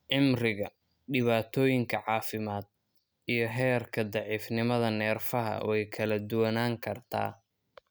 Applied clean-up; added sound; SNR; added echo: none; none; none; none.